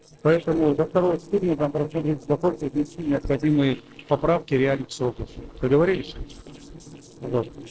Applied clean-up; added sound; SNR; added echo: neural separator model SepFormer DNS4.